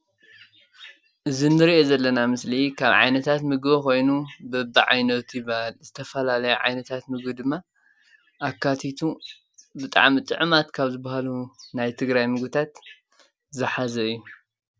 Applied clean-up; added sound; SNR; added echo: none; none; none; none.